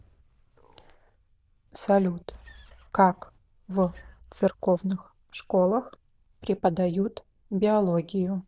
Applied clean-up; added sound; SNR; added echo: neural diffusion model UNIVERSE++.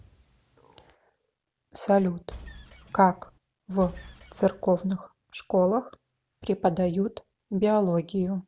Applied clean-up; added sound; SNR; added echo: none; Engine; 18 dB; none.